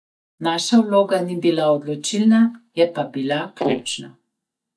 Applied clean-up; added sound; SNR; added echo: neural mask model DeepFilterNet 3.